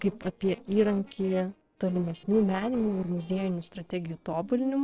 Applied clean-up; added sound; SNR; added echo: neural separator model SepFormer DNS4.